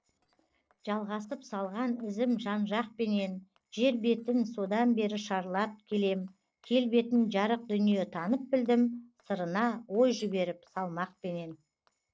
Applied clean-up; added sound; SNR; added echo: neural separator model SepFormer DNS4.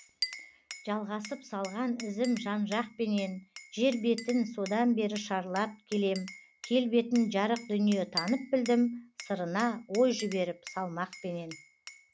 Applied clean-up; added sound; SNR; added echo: none; Glass; 15 dB; none.